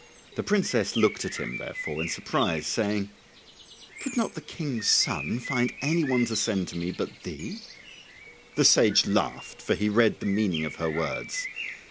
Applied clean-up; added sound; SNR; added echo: none; Bird; 12 dB; none.